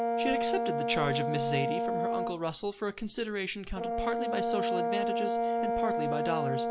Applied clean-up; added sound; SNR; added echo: none; Brass instrument; -2 dB; none.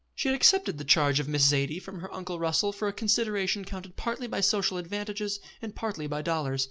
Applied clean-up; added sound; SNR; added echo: none; none; none; none.